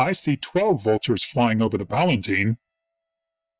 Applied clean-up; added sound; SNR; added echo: neural mask model DeepFilterNet 3.